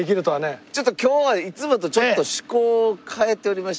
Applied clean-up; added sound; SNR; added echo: none; none; none; none.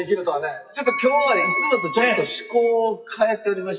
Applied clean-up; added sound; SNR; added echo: classical method WPE with log-MMSE.